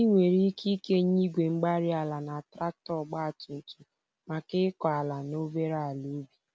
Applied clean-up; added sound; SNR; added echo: none; none; none; none.